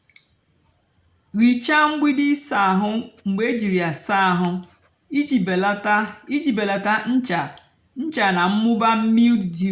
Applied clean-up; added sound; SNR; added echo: none; none; none; none.